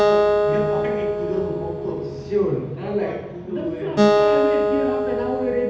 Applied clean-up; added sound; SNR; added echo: none; Acoustic guitar; -4 dB; reverberation time 0.8 s.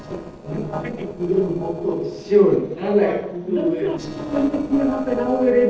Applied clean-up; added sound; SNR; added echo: neural separator model SepFormer DNS4.